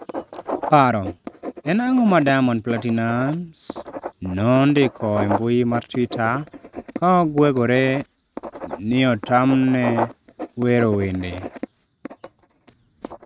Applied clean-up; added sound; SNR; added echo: neural mask model RNNoise.